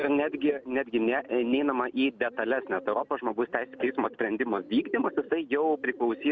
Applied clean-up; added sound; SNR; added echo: none; Bird; 19 dB; none.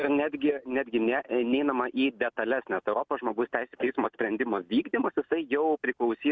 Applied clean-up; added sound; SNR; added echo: none; none; none; none.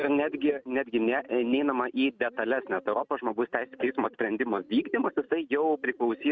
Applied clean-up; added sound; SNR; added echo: neural mask model RNNoise.